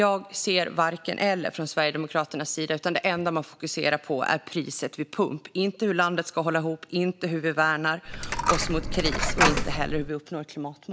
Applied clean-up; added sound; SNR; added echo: none; Coin (dropping); -1 dB; none.